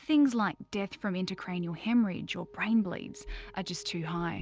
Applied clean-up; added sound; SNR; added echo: none; none; none; none.